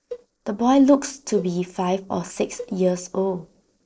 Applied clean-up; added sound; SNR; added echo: neural separator model SepFormer DNS4.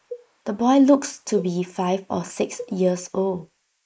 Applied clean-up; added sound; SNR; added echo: neural mask model Resemble Enhance denoiser.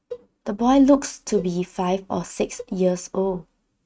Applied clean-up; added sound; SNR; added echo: neural mask model RNNoise.